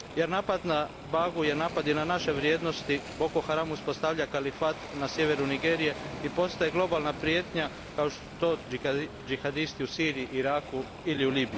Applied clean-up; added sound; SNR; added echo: none; Waves, surf; 11 dB; none.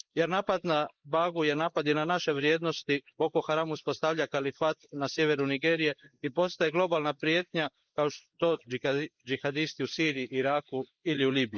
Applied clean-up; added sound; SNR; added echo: neural mask model Resemble Enhance denoiser.